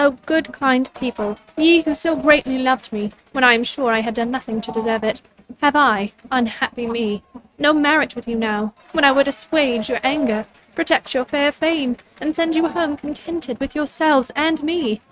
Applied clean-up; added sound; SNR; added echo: neural mask model RNNoise.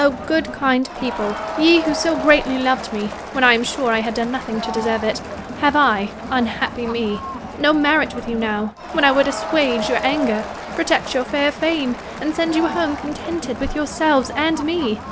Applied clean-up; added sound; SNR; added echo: none; Crowd; 9 dB; none.